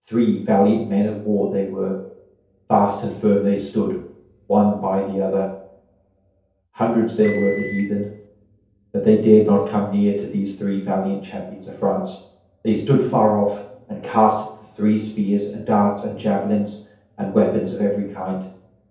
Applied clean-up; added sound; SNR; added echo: none; Microwave oven; 13 dB; reverberation time 0.7 s.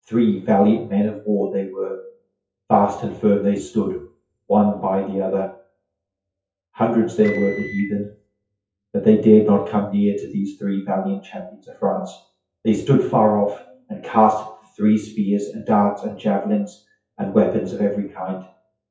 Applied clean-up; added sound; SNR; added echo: classical method WPE with log-MMSE.